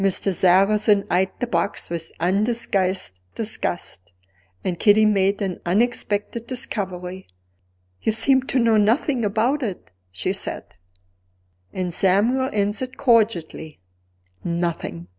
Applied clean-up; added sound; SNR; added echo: none; none; none; none.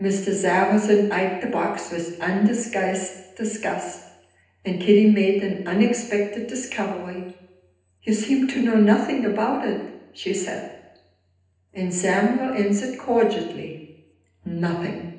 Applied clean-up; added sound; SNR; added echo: none; none; none; reverberation time 0.9 s.